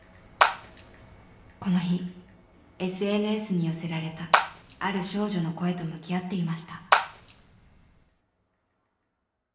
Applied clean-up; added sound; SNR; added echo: none; Water / Splash, splatter; -2 dB; reverberation time 0.8 s.